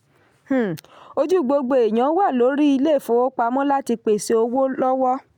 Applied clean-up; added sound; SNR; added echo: none; none; none; none.